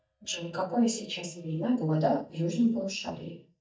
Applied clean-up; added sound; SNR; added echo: neural mask model DeepFilterNet 3.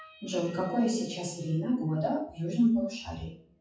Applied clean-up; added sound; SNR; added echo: classical method WPE with log-MMSE.